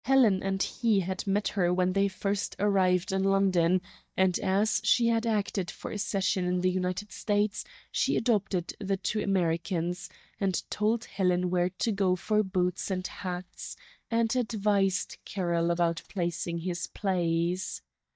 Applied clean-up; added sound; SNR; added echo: neural mask model DeepFilterNet 3.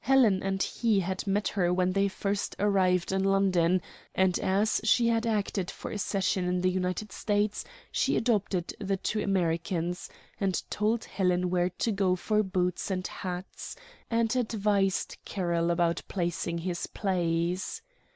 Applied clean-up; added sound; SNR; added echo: none; none; none; none.